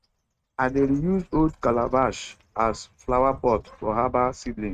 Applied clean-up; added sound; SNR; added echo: neural mask model RNNoise.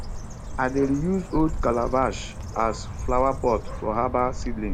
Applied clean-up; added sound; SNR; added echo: none; Bird; 5 dB; none.